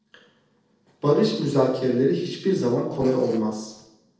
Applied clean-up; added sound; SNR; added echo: neural separator model SepFormer DNS4.